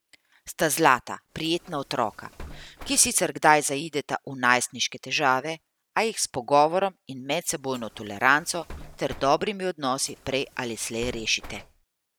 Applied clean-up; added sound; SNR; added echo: none; Bus; 19 dB; none.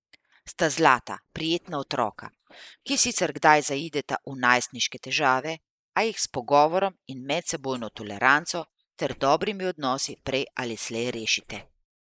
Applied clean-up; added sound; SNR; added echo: neural mask model Resemble Enhance denoiser.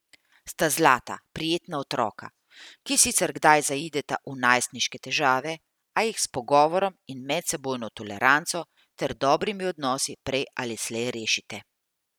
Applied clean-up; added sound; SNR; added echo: none; none; none; none.